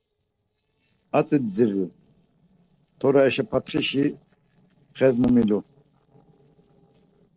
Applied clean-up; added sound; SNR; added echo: neural separator model SepFormer DNS4.